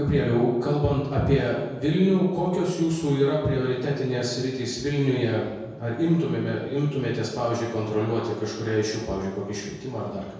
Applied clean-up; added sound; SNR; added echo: none; none; none; reverberation time 1.2 s.